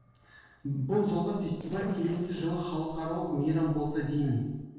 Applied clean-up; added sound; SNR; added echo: neural separator model SepFormer DNS4.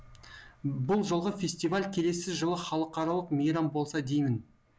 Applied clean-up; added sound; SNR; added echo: none; none; none; none.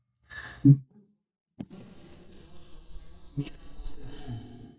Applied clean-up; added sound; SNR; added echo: neural mask model DeepFilterNet 3.